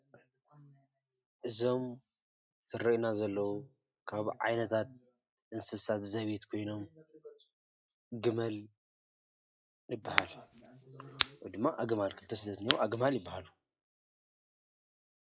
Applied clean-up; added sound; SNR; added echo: classical method log-MMSE.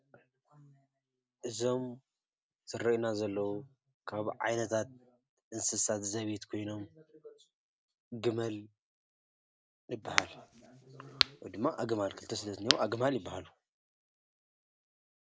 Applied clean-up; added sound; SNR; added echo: none; Crack; -1 dB; none.